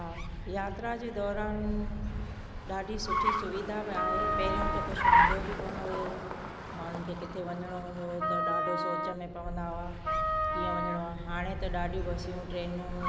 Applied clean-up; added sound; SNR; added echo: none; Car + Wind instrument, woodwind instrument; -5 dB; none.